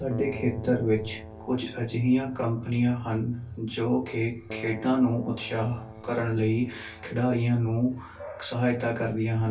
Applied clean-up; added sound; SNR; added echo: none; Keyboard (musical); 17 dB; reverberation time 0.1 s.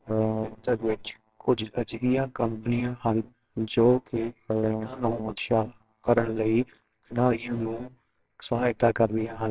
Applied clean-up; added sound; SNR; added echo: neural separator model SepFormer WHAMR!.